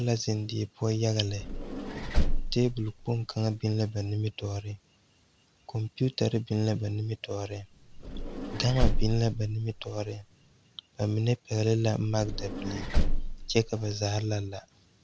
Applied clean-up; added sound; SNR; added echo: none; Vehicle; 0 dB; none.